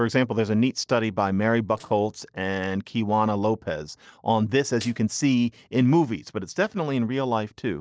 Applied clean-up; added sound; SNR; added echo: neural separator model SepFormer DNS4.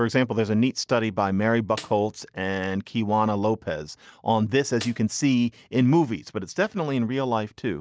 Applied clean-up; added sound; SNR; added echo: none; Snare drum; 19 dB; none.